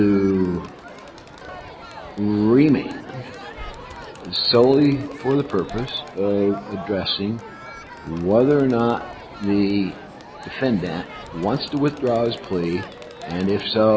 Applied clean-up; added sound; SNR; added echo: none; Crowd; 16 dB; none.